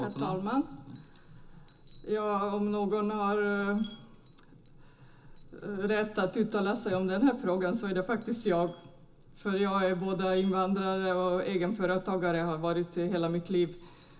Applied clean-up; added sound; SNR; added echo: none; Glass; 19 dB; reverberation time 0.2 s.